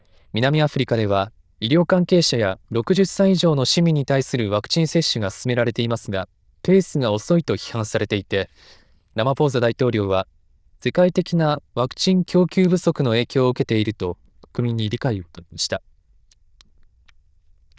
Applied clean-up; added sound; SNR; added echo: neural diffusion model UNIVERSE++.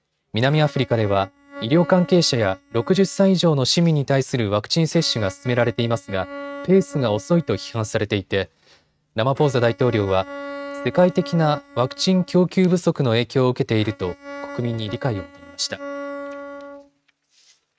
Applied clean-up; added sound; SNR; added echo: neural mask model RNNoise.